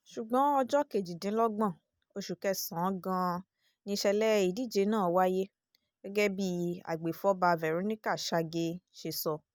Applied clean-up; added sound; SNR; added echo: none; none; none; none.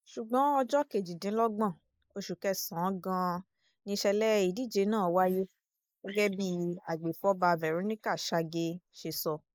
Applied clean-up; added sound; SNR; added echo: neural mask model Resemble Enhance denoiser.